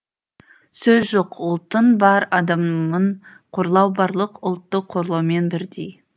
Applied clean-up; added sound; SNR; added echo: none; none; none; none.